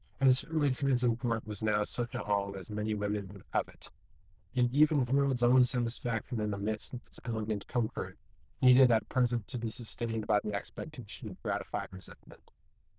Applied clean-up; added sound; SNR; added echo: neural diffusion model UNIVERSE++.